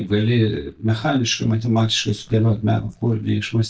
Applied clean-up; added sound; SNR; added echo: neural mask model DeepFilterNet 3.